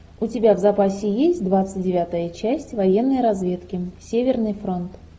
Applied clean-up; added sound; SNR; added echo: none; none; none; none.